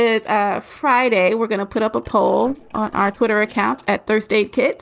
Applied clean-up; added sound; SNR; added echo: neural separator model SepFormer DNS4.